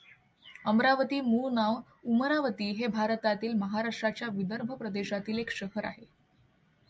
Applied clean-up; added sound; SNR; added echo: none; none; none; none.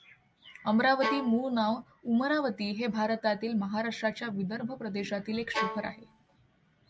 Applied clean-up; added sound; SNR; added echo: none; Bowed string instrument; 5 dB; none.